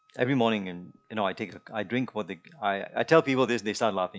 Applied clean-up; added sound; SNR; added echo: classical method log-MMSE.